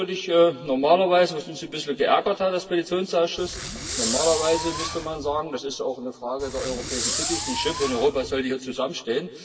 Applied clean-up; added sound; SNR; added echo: none; Fireworks; 5 dB; reverberation time 1.9 s.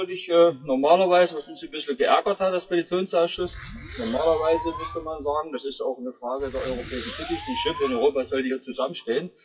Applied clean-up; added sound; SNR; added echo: classical method WPE with log-MMSE.